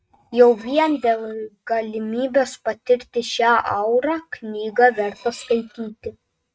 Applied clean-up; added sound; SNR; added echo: neural mask model RNNoise.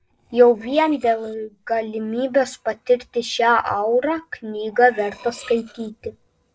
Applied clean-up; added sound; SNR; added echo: neural separator model SepFormer DNS4.